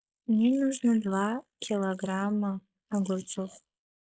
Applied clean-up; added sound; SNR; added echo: neural mask model Resemble Enhance denoiser.